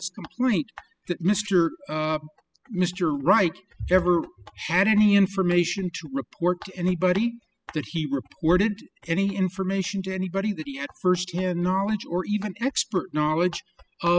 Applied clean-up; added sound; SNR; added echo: classical method spectral subtraction.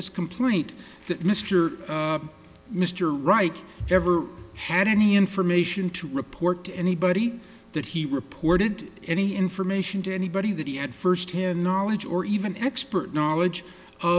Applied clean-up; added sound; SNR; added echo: none; none; none; none.